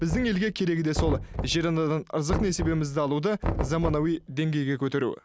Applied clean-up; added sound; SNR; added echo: none; Knock; 7 dB; none.